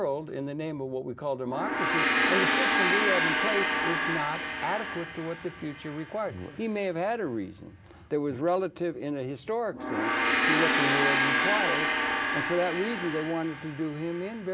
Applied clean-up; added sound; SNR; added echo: none; Gong; -2 dB; none.